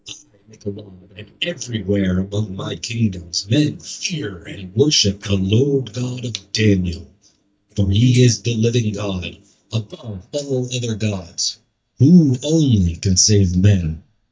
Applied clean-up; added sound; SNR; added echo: neural mask model DeepFilterNet 3.